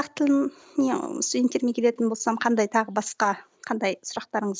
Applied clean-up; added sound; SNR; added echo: none; none; none; none.